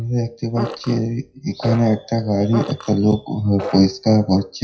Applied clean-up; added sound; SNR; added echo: classical method WPE with log-MMSE.